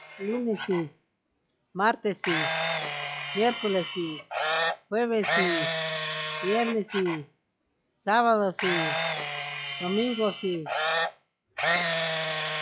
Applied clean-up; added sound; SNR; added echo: classical method log-MMSE.